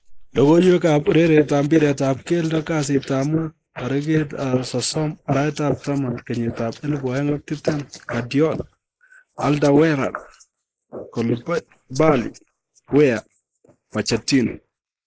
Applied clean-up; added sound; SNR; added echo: neural mask model Resemble Enhance denoiser.